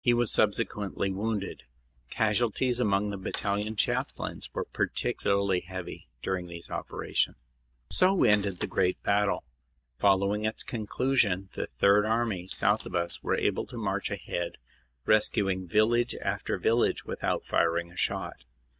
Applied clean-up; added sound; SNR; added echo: neural mask model DeepFilterNet 3.